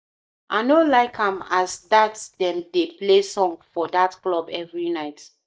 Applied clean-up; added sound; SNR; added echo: neural mask model DeepFilterNet 3.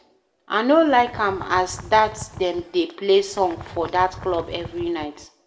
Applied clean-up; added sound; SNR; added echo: none; Bird; 16 dB; reverberation time 0.5 s.